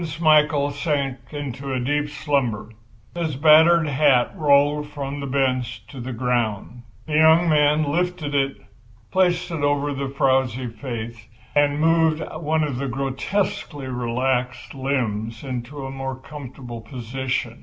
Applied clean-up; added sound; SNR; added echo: none; none; none; none.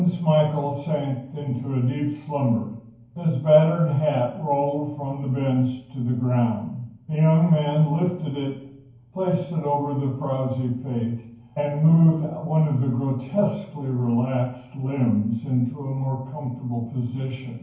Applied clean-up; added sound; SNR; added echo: none; none; none; reverberation time 0.9 s.